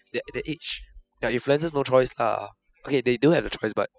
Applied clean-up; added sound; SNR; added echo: classical method spectral subtraction.